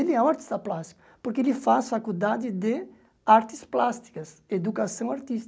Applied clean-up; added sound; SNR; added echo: none; none; none; none.